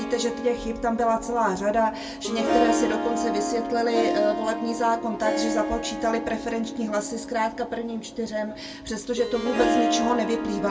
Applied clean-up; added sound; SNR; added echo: none; Harp; 2 dB; reverberation time 0.2 s.